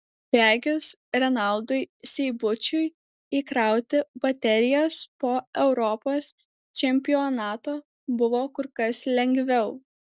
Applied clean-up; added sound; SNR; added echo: none; none; none; none.